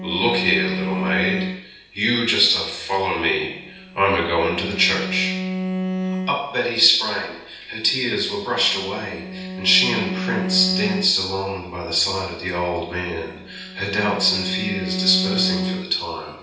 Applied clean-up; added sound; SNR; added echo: none; Bowed string instrument; 6 dB; reverberation time 0.8 s.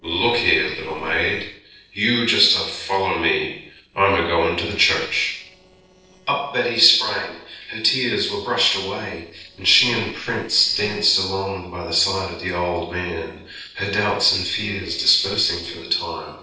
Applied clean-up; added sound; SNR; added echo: neural separator model SepFormer DNS4.